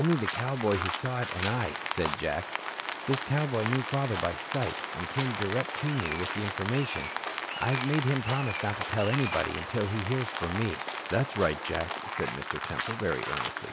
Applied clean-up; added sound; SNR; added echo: none; Rain; 3 dB; none.